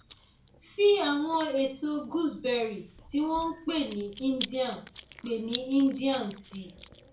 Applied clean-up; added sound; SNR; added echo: none; Chewing, mastication; 17 dB; reverberation time 0.3 s.